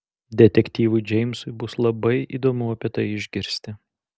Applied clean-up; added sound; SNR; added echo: none; none; none; none.